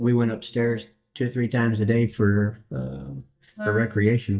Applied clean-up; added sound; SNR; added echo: neural mask model DeepFilterNet 3.